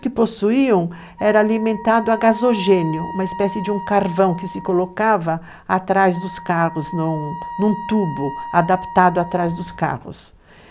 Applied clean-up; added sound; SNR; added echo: none; Wind instrument, woodwind instrument; 14 dB; none.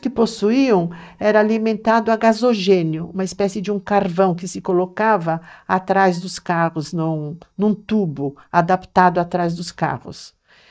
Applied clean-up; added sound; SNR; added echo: neural mask model DeepFilterNet 3.